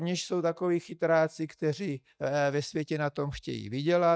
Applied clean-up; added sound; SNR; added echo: neural mask model DeepFilterNet 3.